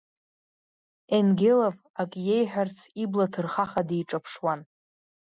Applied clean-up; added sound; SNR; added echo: none; none; none; none.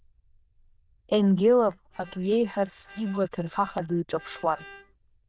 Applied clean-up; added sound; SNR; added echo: neural diffusion model UNIVERSE++.